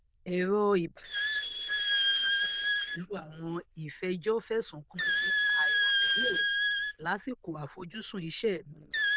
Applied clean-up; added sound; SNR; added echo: neural diffusion model UNIVERSE++.